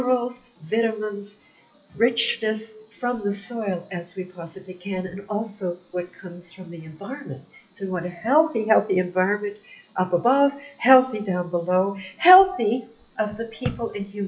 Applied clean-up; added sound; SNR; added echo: classical method WPE with log-MMSE.